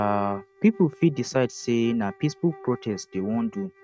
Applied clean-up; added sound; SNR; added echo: neural mask model RNNoise.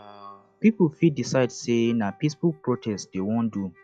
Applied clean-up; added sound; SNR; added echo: classical method log-MMSE.